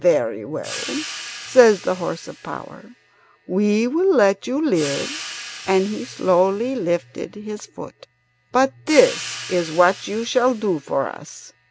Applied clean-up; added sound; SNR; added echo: none; Cymbal; 15 dB; none.